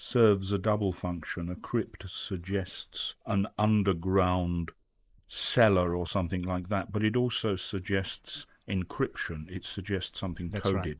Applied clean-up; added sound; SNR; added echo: neural mask model Resemble Enhance denoiser.